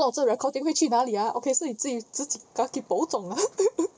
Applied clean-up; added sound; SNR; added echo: neural mask model Resemble Enhance denoiser.